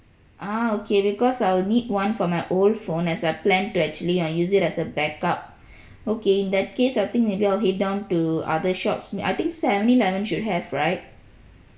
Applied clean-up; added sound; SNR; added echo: none; none; none; none.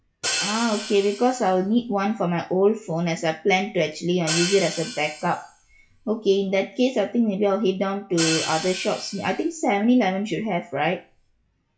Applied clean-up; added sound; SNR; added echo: classical method log-MMSE.